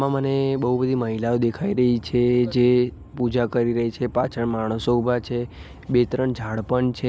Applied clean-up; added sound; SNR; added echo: none; none; none; none.